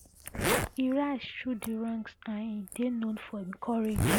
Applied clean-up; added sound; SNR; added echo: none; Zipper (clothing); 2 dB; none.